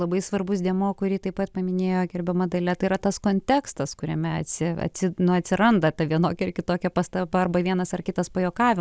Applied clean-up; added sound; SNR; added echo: none; none; none; none.